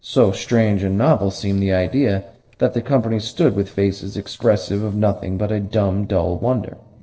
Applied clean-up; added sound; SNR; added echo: neural separator model SepFormer DNS4.